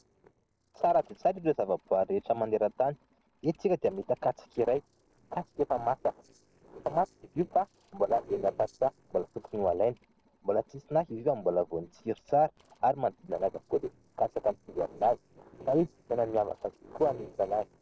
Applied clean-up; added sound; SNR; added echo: neural separator model SepFormer DNS4.